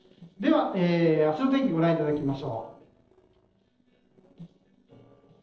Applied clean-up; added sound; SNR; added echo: neural separator model SepFormer DNS4.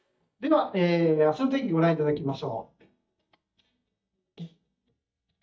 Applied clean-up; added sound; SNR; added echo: neural mask model DeepFilterNet 3.